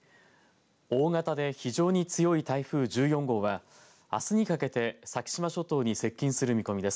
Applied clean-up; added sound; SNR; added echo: none; none; none; none.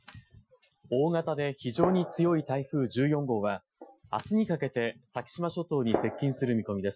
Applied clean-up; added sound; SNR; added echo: classical method Wiener filter.